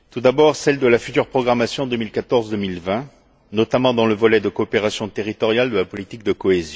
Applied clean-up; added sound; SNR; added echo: none; none; none; none.